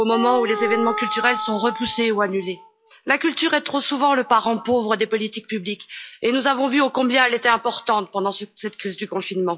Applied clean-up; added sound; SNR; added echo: classical method log-MMSE.